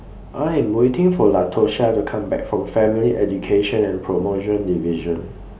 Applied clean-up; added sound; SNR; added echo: none; none; none; none.